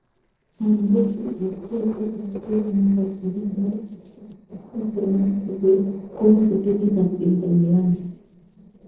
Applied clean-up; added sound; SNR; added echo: neural separator model SepFormer DNS4.